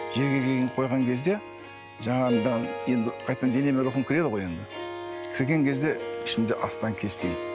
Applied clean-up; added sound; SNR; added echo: none; Harp; 9 dB; none.